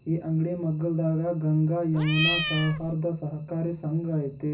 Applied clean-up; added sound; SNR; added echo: none; Cat; 2 dB; reverberation time 0.4 s.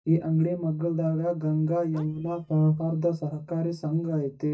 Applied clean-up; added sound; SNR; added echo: neural mask model DeepFilterNet 3.